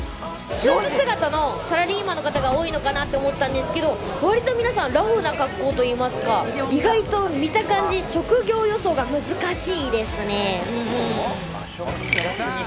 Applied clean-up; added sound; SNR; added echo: none; Boom; 17 dB; none.